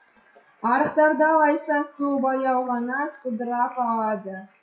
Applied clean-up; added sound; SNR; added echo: classical method WPE with log-MMSE.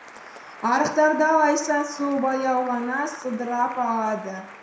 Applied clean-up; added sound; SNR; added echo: none; Applause; 19 dB; reverberation time 0.7 s.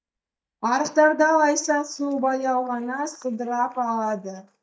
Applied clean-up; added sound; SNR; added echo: neural mask model DeepFilterNet 3.